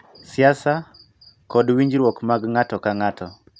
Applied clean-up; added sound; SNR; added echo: none; none; none; none.